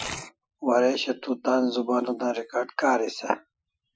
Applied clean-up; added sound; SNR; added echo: classical method Wiener filter.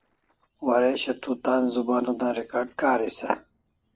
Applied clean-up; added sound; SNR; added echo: neural separator model SepFormer DNS4.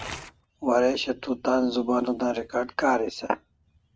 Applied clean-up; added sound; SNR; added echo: neural mask model RNNoise.